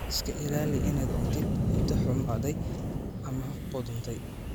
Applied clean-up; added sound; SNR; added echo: none; Wind; -3 dB; none.